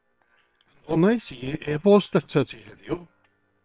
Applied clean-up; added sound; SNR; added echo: neural separator model SepFormer WHAM!.